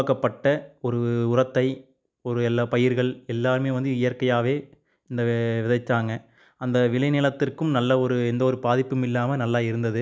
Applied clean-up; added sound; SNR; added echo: none; none; none; none.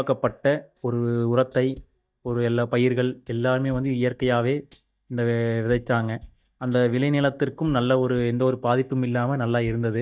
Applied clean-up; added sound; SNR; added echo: neural mask model DeepFilterNet 3.